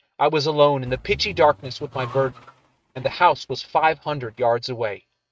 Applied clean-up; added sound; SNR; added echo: neural mask model RNNoise.